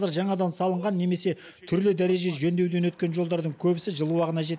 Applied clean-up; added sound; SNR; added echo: none; none; none; none.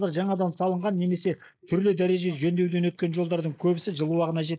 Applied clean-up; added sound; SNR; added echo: neural mask model Resemble Enhance denoiser.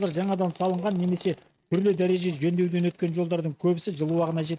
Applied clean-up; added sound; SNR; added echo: neural mask model RNNoise.